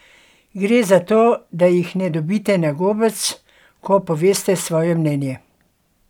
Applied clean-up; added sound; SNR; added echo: none; none; none; none.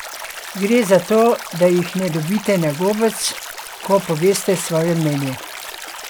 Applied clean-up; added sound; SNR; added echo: none; Stream; 13 dB; none.